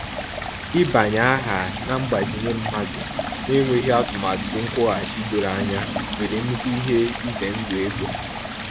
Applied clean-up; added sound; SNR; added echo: none; Stream; 5 dB; none.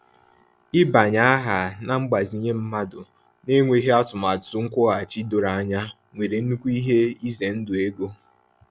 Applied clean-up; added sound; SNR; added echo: none; none; none; none.